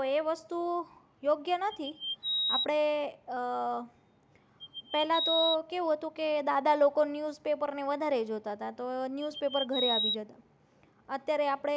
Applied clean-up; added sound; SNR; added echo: none; Bird vocalization, bird call, bird song; 1 dB; none.